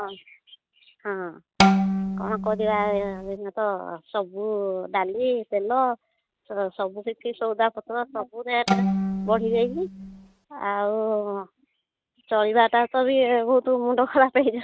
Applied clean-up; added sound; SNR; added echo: neural mask model RNNoise.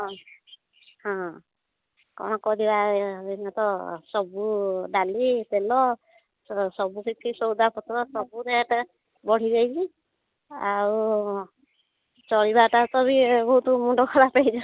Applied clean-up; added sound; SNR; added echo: none; none; none; none.